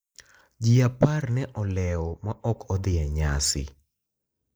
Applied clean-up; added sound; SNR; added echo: neural mask model Resemble Enhance denoiser.